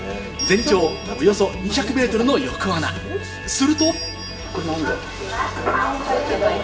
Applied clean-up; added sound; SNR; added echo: none; Bell; 13 dB; reverberation time 0.8 s.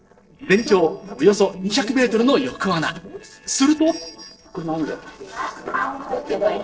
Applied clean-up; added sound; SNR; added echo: neural separator model SepFormer DNS4.